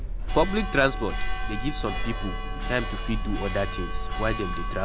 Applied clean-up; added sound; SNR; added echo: none; Church bell; -1 dB; none.